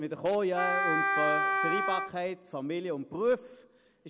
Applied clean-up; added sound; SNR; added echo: none; Wind instrument, woodwind instrument; -3 dB; none.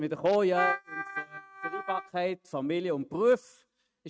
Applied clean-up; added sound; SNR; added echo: neural mask model RNNoise.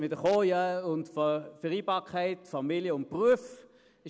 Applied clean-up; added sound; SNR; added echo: none; none; none; none.